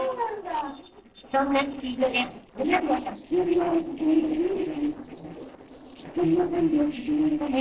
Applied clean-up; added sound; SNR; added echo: neural separator model SepFormer DNS4.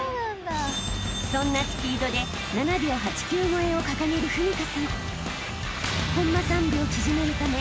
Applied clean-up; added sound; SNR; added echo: none; none; none; none.